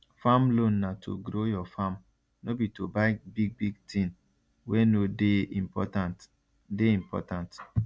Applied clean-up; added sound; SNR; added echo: none; none; none; none.